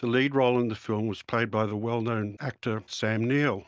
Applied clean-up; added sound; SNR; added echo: none; none; none; none.